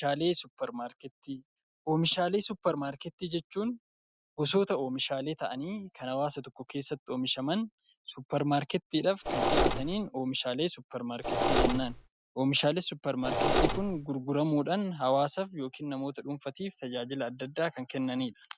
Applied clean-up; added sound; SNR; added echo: none; Mechanisms; -3 dB; none.